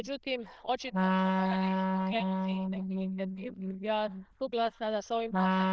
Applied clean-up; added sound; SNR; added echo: neural diffusion model UNIVERSE++.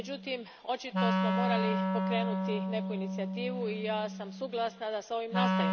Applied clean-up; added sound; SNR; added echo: none; Wind instrument, woodwind instrument; -3 dB; none.